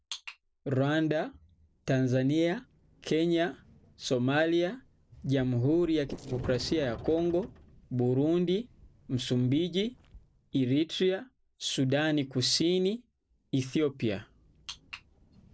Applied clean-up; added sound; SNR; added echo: neural separator model SepFormer DNS4.